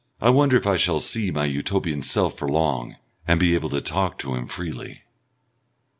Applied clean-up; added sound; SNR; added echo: none; none; none; none.